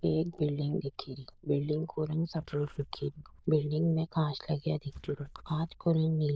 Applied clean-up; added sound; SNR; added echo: neural diffusion model UNIVERSE++.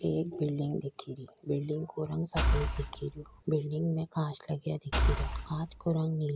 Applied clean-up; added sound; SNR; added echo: none; Engine / Car; -2 dB; none.